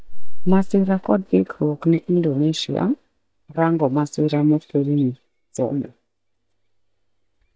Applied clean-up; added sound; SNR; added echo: neural mask model DeepFilterNet 3.